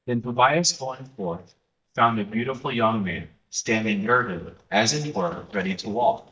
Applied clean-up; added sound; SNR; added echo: neural mask model DeepFilterNet 3.